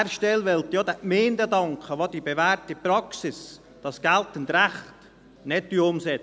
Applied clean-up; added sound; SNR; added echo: none; none; none; none.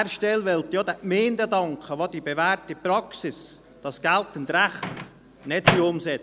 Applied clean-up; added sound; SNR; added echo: none; Microwave oven; 8 dB; none.